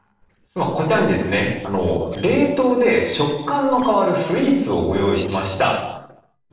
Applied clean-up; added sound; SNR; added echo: neural separator model SepFormer DNS4.